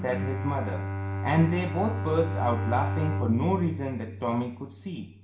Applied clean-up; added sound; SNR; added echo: none; Bowed string instrument; 2 dB; reverberation time 0.5 s.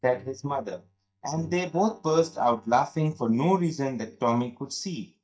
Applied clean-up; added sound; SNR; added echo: neural mask model DeepFilterNet 3.